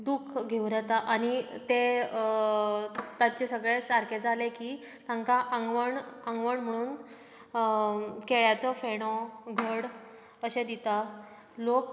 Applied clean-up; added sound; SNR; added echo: none; none; none; none.